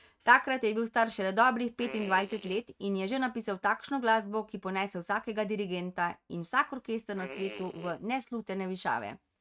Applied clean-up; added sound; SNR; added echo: neural mask model RNNoise.